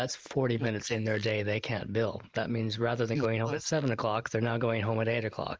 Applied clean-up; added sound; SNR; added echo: neural mask model Resemble Enhance denoiser.